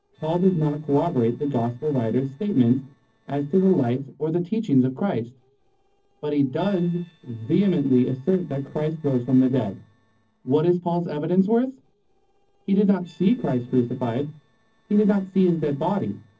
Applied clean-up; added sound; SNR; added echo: neural separator model SepFormer DNS4.